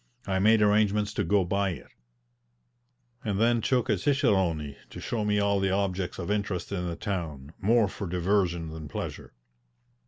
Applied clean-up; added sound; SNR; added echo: none; none; none; none.